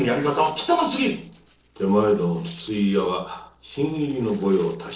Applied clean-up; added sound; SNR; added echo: neural separator model SepFormer DNS4.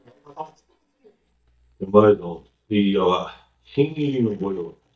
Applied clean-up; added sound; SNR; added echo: neural mask model DeepFilterNet 3.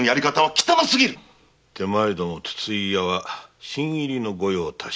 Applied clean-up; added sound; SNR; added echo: none; none; none; none.